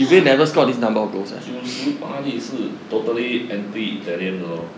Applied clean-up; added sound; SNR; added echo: none; none; none; none.